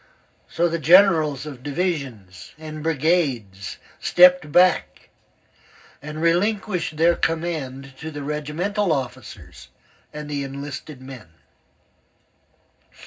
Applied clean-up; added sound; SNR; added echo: none; none; none; reverberation time 0.4 s.